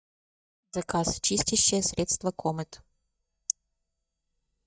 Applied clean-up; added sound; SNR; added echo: neural mask model DeepFilterNet 3.